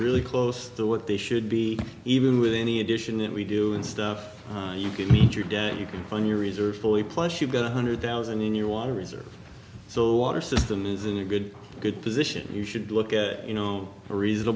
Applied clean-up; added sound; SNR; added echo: none; none; none; none.